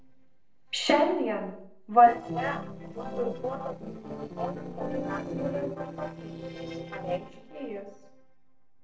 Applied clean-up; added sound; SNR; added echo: neural separator model SepFormer DNS4.